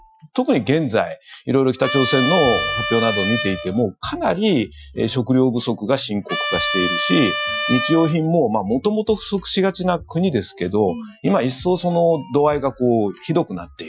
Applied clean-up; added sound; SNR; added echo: classical method Wiener filter.